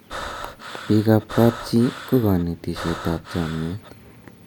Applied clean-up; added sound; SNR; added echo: none; Breathing; 12 dB; none.